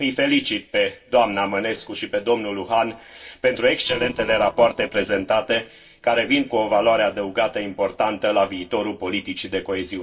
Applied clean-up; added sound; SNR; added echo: neural separator model SepFormer DNS4.